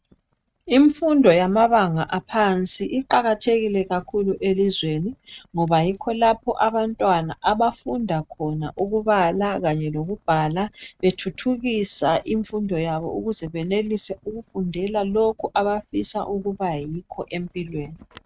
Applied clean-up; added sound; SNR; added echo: neural mask model RNNoise.